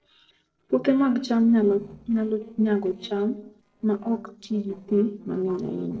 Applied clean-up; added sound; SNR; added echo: neural separator model SepFormer DNS4.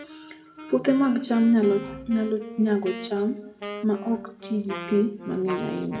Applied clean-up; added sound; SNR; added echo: none; Wind instrument, woodwind instrument; 13 dB; reverberation time 0.7 s.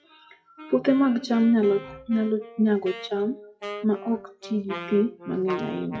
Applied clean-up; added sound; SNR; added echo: classical method WPE with log-MMSE.